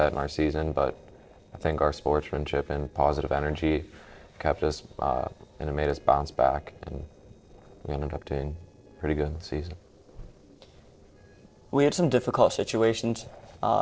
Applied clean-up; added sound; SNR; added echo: neural separator model SepFormer DNS4.